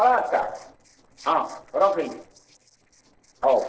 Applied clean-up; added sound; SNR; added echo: neural separator model SepFormer DNS4.